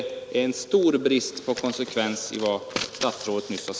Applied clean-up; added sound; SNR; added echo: none; none; none; none.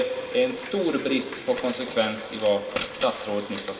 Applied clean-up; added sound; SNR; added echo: none; Bicycle; 10 dB; reverberation time 1.7 s.